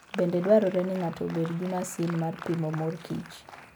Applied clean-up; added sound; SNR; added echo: none; Applause; 17 dB; none.